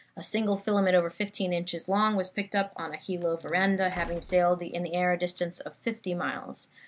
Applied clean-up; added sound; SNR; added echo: none; Slam; 16 dB; none.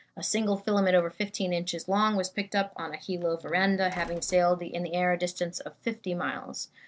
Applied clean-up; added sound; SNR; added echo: neural separator model SepFormer DNS4.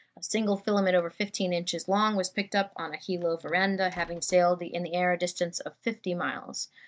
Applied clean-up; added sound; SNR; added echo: neural mask model DeepFilterNet 3.